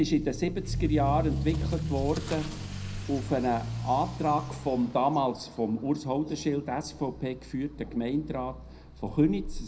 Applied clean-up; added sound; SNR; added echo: none; Accelerating, revving, vroom / Motor vehicle (road); 6 dB; reverberation time 0.4 s.